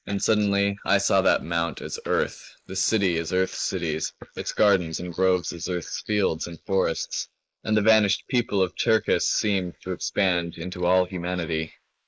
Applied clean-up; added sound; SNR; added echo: neural mask model Resemble Enhance denoiser.